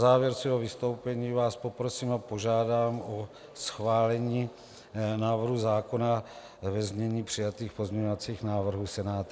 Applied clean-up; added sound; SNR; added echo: none; none; none; none.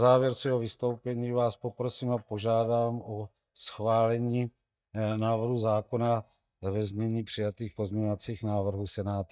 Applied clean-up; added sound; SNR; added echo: neural mask model DeepFilterNet 3.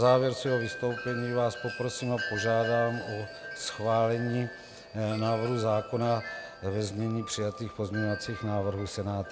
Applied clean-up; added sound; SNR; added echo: none; Wind chime; 11 dB; none.